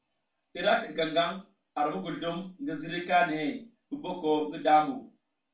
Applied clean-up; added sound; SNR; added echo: none; none; none; reverberation time 0.3 s.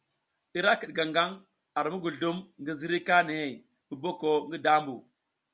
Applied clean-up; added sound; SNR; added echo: none; none; none; none.